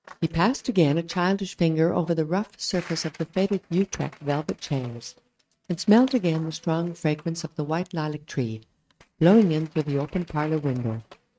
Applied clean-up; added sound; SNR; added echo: neural mask model RNNoise.